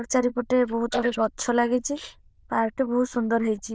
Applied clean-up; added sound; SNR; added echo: neural diffusion model UNIVERSE++.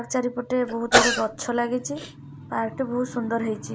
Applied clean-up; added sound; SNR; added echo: none; Sneeze / Cough; -1 dB; none.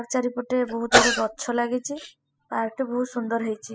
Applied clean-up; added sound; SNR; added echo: classical method spectral subtraction.